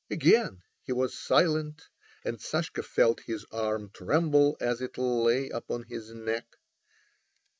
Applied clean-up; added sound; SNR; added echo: none; none; none; none.